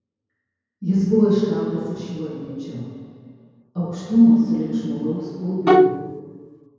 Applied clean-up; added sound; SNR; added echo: none; Bowed string instrument; -3 dB; reverberation time 2.2 s.